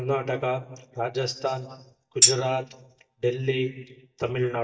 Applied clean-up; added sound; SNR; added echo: neural mask model DeepFilterNet 3.